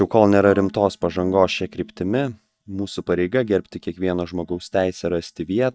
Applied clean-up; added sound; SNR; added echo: neural mask model DeepFilterNet 3.